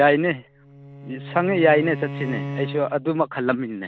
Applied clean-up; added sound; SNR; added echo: none; Bowed string instrument; 12 dB; none.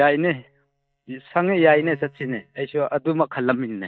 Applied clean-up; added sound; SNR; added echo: neural mask model DeepFilterNet 3.